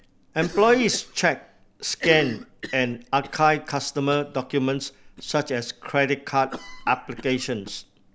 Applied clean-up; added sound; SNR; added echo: none; Cough; 15 dB; none.